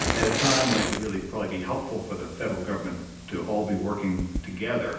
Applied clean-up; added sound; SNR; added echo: none; Fire; 3 dB; reverberation time 0.9 s.